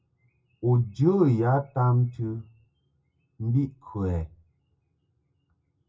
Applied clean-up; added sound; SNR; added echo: none; none; none; reverberation time 0.2 s.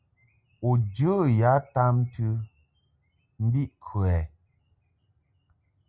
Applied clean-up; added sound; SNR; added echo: none; none; none; none.